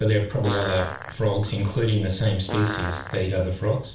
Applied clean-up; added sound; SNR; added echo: none; Fart; 10 dB; reverberation time 0.3 s.